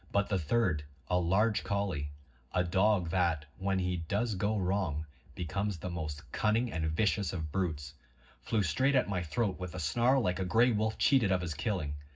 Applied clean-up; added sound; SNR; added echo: none; none; none; reverberation time 0.4 s.